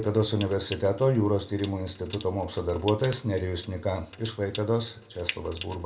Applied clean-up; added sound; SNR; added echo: none; Trickle, dribble / Sink (filling or washing) / Water tap, faucet; 16 dB; reverberation time 0.6 s.